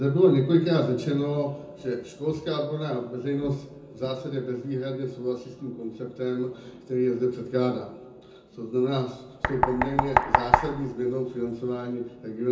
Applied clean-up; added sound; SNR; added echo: none; Knock; 0 dB; reverberation time 0.6 s.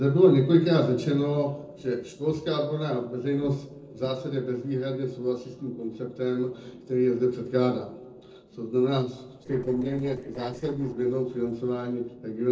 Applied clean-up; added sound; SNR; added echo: neural separator model SepFormer DNS4.